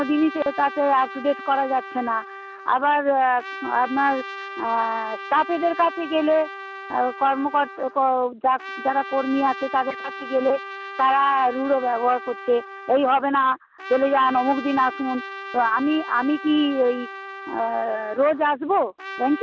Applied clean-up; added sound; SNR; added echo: none; Trumpet; 13 dB; none.